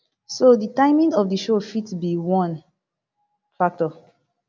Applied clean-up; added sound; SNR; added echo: none; none; none; none.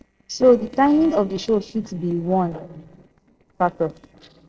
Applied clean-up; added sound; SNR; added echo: neural separator model SepFormer DNS4.